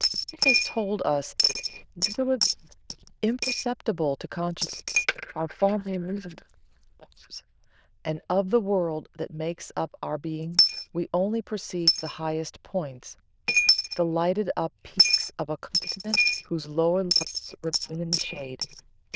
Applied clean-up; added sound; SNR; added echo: neural diffusion model UNIVERSE++.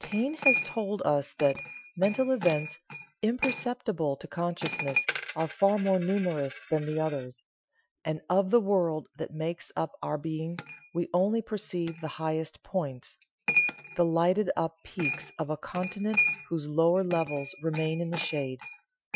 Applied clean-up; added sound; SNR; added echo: classical method Wiener filter.